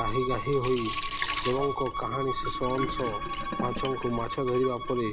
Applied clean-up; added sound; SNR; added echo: none; Sink (filling or washing) + Bowed string instrument; 2 dB; none.